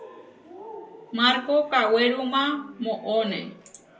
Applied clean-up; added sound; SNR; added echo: none; Cheering; 19 dB; reverberation time 0.2 s.